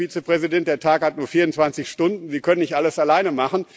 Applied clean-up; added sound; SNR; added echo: none; none; none; none.